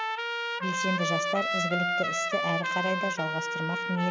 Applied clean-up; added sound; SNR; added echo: none; Trumpet; -2 dB; none.